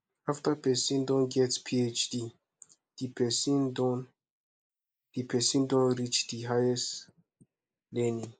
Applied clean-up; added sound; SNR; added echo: neural mask model Resemble Enhance denoiser.